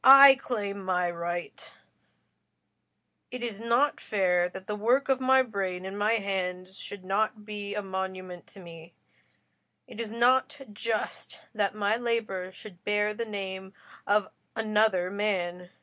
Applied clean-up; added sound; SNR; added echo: none; none; none; none.